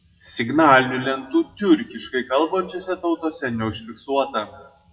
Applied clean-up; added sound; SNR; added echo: classical method WPE with log-MMSE.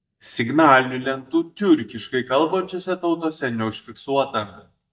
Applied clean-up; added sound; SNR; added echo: neural mask model DeepFilterNet 3.